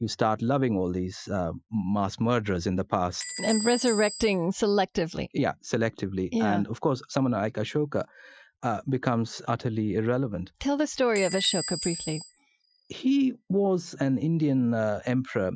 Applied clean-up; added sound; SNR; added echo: classical method Wiener filter.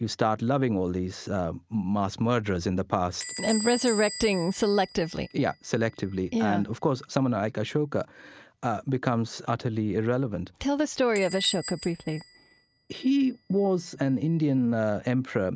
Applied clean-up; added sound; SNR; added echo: neural mask model RNNoise.